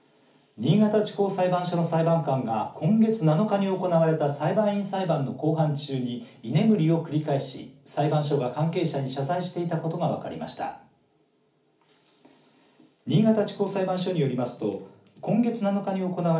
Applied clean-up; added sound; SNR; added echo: none; none; none; reverberation time 0.4 s.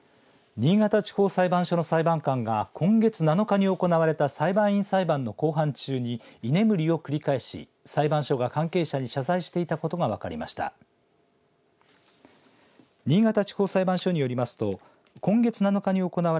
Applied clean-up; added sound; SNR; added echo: none; none; none; none.